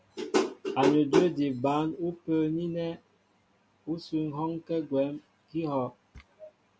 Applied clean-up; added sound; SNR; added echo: none; none; none; none.